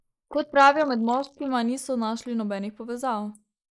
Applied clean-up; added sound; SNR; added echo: neural mask model Resemble Enhance denoiser.